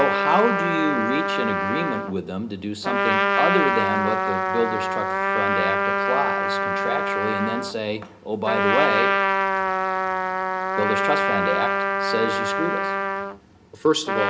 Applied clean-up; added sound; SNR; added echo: none; Trumpet; -3 dB; reverberation time 0.3 s.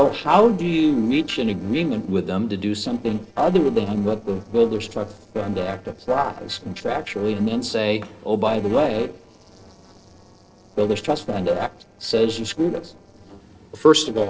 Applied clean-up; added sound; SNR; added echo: neural separator model SepFormer DNS4.